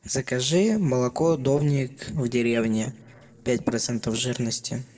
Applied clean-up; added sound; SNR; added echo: neural separator model SepFormer DNS4.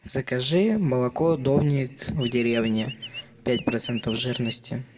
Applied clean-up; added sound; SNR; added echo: none; Chirp, tweet; 13 dB; reverberation time 1.6 s.